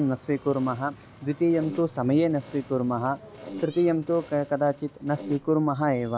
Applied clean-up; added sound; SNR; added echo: none; Fart; 18 dB; none.